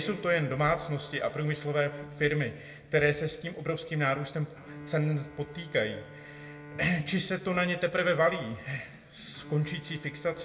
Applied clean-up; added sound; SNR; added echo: none; Bowed string instrument; 18 dB; reverberation time 1.1 s.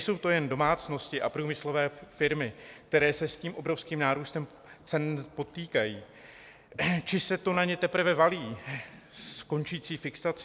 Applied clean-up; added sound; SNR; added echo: none; none; none; none.